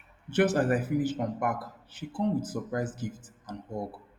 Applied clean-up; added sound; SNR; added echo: none; none; none; reverberation time 0.3 s.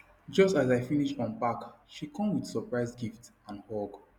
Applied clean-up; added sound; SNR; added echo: none; none; none; none.